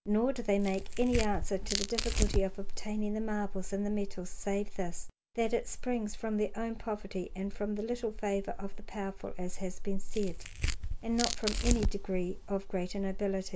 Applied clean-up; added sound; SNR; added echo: none; Tearing; 1 dB; none.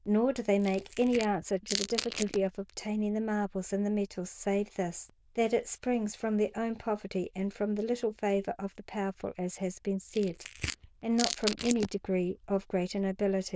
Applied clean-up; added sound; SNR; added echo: neural diffusion model UNIVERSE++.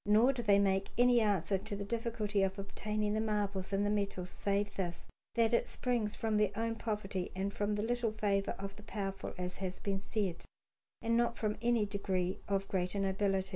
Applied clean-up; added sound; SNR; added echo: none; none; none; none.